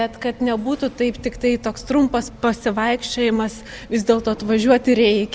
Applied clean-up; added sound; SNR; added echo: none; none; none; none.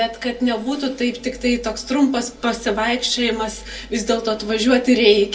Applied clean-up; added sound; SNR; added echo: none; none; none; reverberation time 0.2 s.